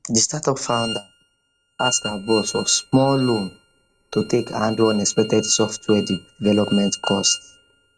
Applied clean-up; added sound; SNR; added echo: neural mask model RNNoise.